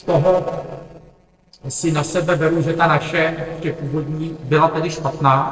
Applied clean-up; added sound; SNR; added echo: neural separator model SepFormer DNS4.